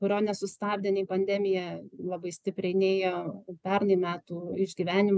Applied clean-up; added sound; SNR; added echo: none; none; none; none.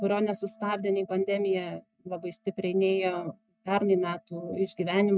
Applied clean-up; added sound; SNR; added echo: neural mask model RNNoise.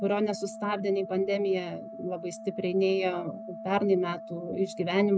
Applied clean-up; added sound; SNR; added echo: none; Organ; 13 dB; none.